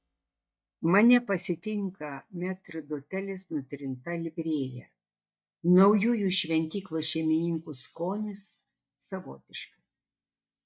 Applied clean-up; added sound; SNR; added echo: neural mask model DeepFilterNet 3.